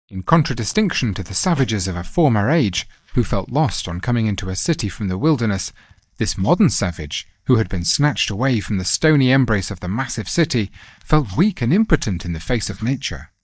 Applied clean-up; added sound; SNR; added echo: neural mask model DeepFilterNet 3.